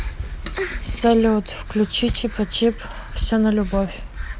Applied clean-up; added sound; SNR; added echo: none; none; none; none.